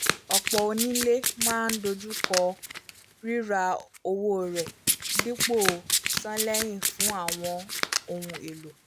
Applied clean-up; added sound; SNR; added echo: none; Domestic sounds, home sounds; 1 dB; none.